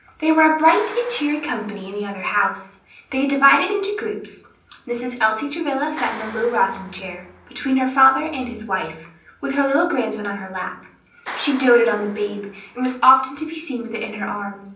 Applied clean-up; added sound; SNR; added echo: none; Clapping; 19 dB; reverberation time 0.6 s.